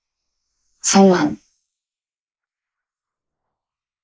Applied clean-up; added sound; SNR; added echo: neural mask model Resemble Enhance denoiser.